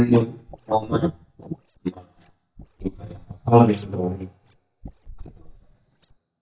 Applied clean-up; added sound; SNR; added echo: neural mask model DeepFilterNet 3.